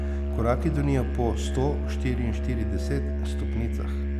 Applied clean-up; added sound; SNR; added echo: none; Musical instrument; -2 dB; none.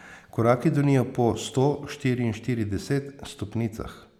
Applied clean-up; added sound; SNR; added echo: none; none; none; none.